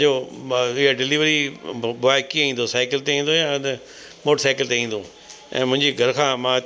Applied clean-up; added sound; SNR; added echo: none; none; none; none.